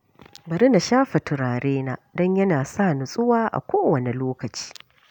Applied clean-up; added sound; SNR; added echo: none; none; none; none.